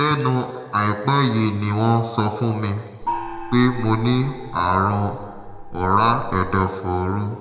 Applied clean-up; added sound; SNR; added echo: none; Gong; 11 dB; reverberation time 1.7 s.